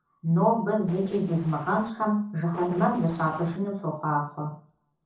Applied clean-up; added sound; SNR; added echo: neural separator model SepFormer DNS4.